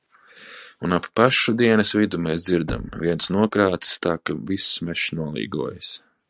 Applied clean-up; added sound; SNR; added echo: neural mask model RNNoise.